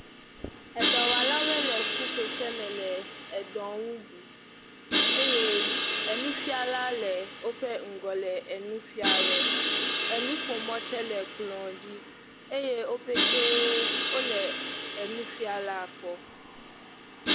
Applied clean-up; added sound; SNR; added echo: none; Crash cymbal; -3 dB; none.